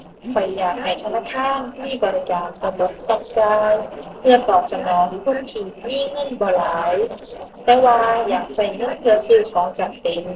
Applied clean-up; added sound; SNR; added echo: neural separator model SepFormer DNS4.